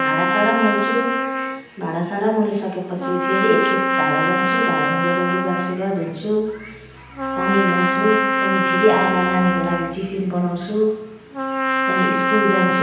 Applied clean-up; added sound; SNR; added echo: none; Trumpet; 0 dB; reverberation time 0.9 s.